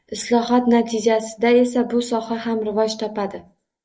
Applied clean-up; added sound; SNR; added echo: neural mask model Resemble Enhance denoiser.